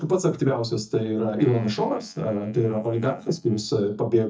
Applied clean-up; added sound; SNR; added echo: neural mask model DeepFilterNet 3.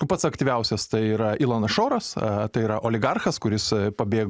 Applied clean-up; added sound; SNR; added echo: none; none; none; none.